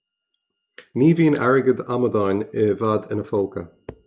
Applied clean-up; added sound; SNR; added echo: none; none; none; none.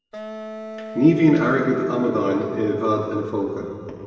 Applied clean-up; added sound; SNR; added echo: none; Wind instrument, woodwind instrument; 14 dB; reverberation time 2.2 s.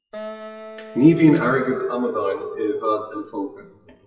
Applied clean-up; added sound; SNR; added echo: classical method WPE with log-MMSE.